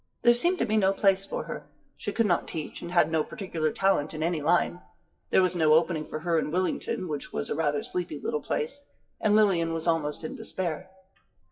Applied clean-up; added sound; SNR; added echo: classical method WPE with log-MMSE.